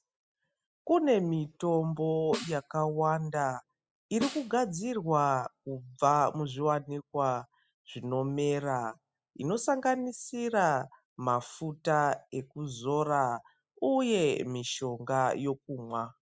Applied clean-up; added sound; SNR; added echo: classical method spectral subtraction.